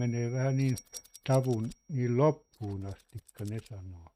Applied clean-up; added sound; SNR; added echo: neural mask model RNNoise.